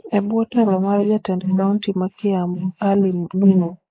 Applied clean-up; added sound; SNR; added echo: neural mask model Resemble Enhance denoiser.